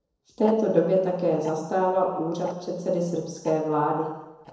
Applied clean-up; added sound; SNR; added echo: neural separator model SepFormer DNS4.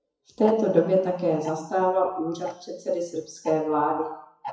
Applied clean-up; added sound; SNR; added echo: classical method WPE with log-MMSE.